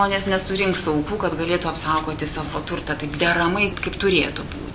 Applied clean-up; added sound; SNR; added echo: none; Glass; 19 dB; none.